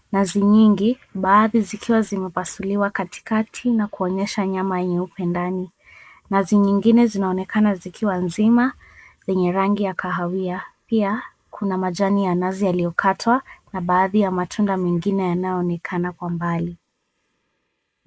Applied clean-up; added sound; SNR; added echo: neural mask model Resemble Enhance denoiser.